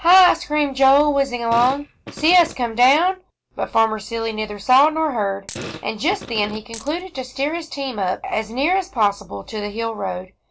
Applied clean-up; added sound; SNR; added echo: none; Fart + Coin (dropping); 15 dB; none.